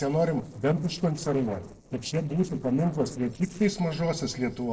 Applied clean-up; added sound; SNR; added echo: neural separator model SepFormer DNS4.